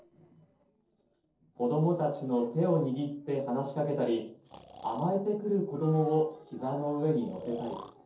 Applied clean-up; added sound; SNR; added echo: neural separator model SepFormer DNS4.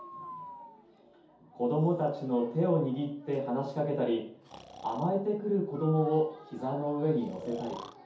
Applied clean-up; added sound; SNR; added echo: none; Breathing; 19 dB; reverberation time 0.6 s.